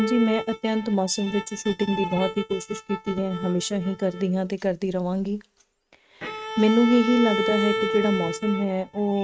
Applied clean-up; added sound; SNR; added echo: neural mask model RNNoise.